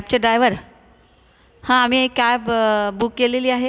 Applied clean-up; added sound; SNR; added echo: none; none; none; none.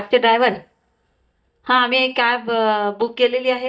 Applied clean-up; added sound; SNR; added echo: neural mask model DeepFilterNet 3.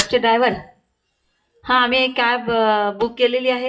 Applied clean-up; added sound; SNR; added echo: classical method WPE with log-MMSE.